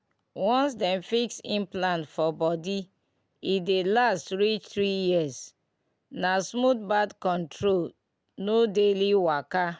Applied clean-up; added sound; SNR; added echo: none; none; none; none.